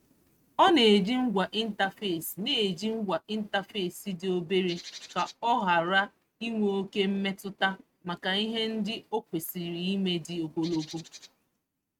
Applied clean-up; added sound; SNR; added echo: neural mask model RNNoise.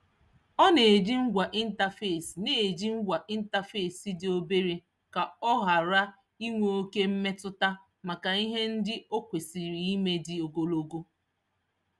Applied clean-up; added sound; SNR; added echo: none; none; none; none.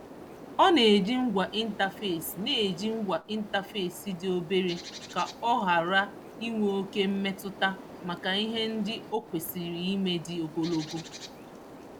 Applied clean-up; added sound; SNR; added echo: none; Bird; 16 dB; none.